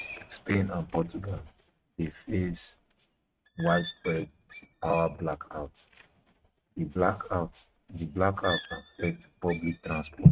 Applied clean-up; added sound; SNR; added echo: neural mask model RNNoise.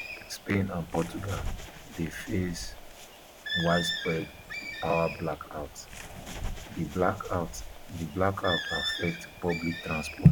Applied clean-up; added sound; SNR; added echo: none; Bird; 7 dB; none.